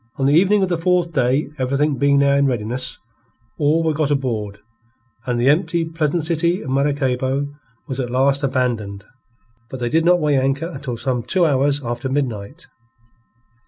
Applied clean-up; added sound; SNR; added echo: none; none; none; none.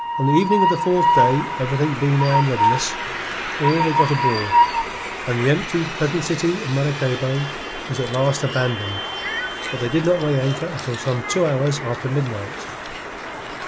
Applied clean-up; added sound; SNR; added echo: none; Train; 2 dB; none.